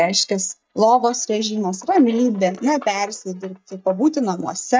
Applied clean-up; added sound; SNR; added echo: neural mask model DeepFilterNet 3.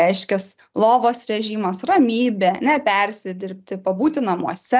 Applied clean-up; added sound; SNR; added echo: none; none; none; none.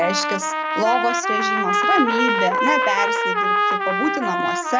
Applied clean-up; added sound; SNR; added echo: none; Trumpet; -3 dB; none.